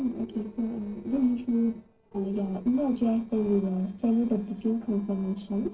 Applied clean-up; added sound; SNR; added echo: neural separator model SepFormer DNS4.